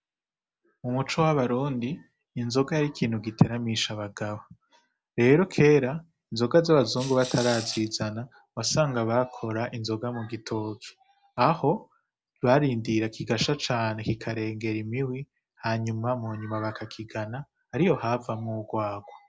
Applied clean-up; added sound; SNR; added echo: none; Rattle / Rattle (instrument); 12 dB; none.